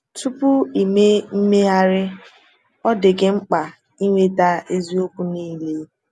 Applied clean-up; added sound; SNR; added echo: none; none; none; none.